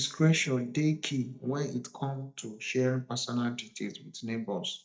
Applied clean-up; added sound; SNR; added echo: neural mask model DeepFilterNet 3.